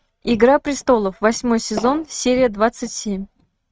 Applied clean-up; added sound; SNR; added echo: neural mask model RNNoise.